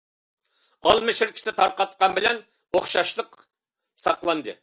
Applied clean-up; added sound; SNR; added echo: none; none; none; none.